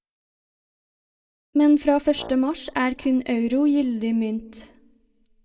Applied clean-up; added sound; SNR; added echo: neural mask model DeepFilterNet 3.